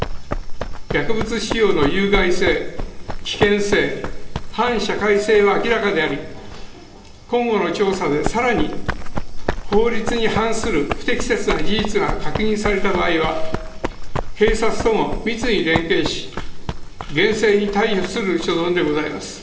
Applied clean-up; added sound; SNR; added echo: none; Run; 3 dB; reverberation time 2.6 s.